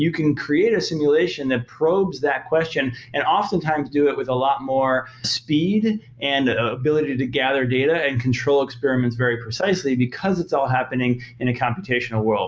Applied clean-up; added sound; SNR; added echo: none; none; none; none.